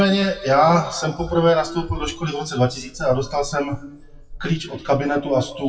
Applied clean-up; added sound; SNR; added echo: classical method WPE with log-MMSE.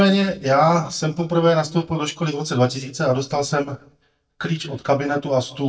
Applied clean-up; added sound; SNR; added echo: neural mask model DeepFilterNet 3.